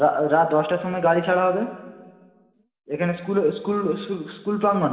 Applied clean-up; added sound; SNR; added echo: none; none; none; reverberation time 1.7 s.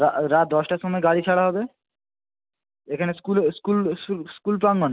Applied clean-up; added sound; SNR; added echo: none; none; none; none.